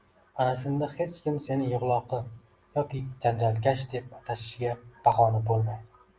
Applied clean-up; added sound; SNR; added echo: none; none; none; none.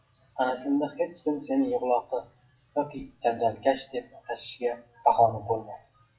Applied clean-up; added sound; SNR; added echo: classical method WPE with log-MMSE.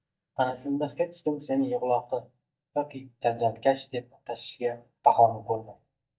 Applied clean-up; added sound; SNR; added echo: neural mask model DeepFilterNet 3.